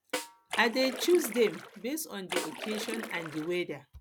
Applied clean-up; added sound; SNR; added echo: none; Snare drum + Splash, splatter; 8 dB; none.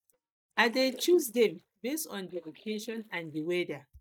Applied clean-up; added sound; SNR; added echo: neural mask model DeepFilterNet 3.